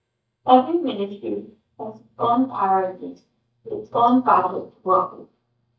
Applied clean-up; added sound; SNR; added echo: neural mask model DeepFilterNet 3.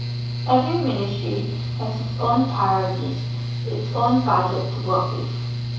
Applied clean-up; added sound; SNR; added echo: none; Mechanical fan; 2 dB; reverberation time 0.7 s.